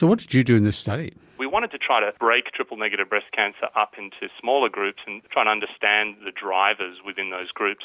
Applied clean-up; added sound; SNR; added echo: none; none; none; none.